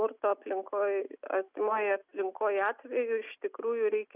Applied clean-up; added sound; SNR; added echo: none; none; none; none.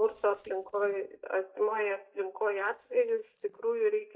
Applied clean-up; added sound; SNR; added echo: neural mask model DeepFilterNet 3.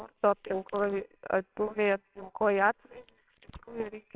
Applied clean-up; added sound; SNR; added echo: neural separator model SepFormer WHAMR!.